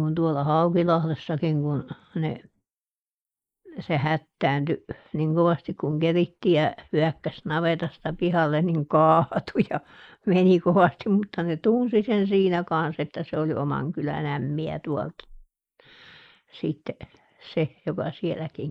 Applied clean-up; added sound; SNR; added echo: neural mask model Resemble Enhance denoiser.